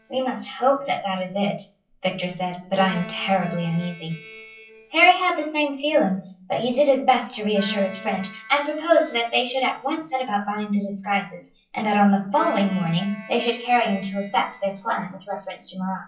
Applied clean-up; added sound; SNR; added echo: classical method WPE with log-MMSE.